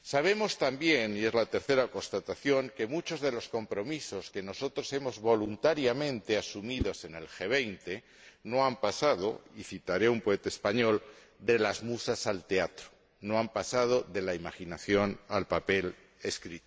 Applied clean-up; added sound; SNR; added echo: none; Whoosh, swoosh, swish; 13 dB; none.